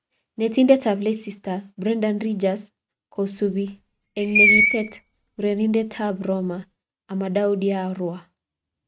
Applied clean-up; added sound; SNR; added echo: neural mask model RNNoise.